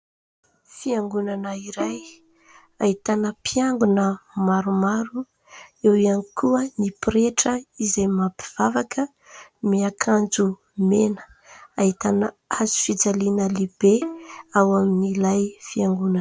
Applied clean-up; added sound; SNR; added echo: none; Bowed string instrument; 15 dB; none.